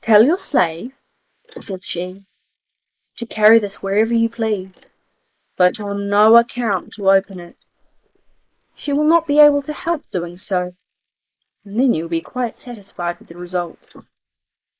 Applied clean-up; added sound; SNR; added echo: neural mask model Resemble Enhance denoiser.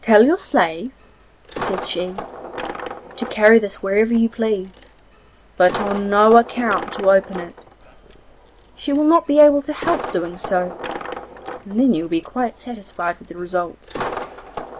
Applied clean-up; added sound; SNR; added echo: none; Coin (dropping); 13 dB; none.